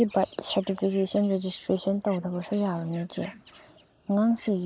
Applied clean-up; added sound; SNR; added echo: neural mask model Resemble Enhance denoiser.